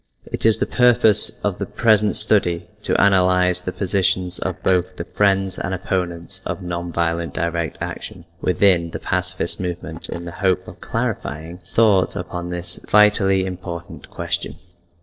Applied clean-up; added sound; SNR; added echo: neural separator model SepFormer DNS4.